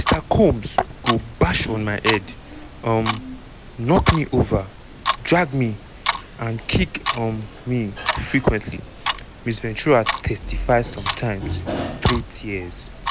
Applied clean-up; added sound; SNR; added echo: none; Clock; 6 dB; none.